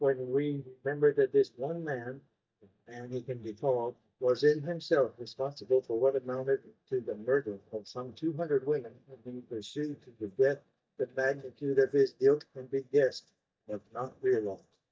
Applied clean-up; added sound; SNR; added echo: neural mask model DeepFilterNet 3.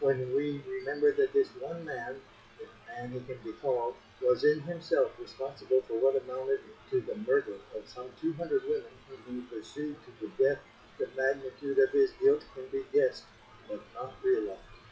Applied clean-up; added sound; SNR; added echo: classical method WPE with log-MMSE.